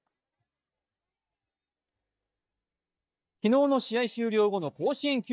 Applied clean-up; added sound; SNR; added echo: neural mask model DeepFilterNet 3.